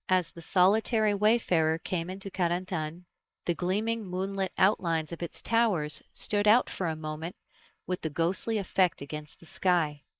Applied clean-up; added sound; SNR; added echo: neural mask model Resemble Enhance denoiser.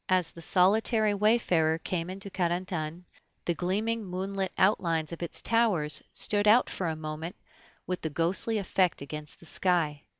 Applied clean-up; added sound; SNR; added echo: none; none; none; none.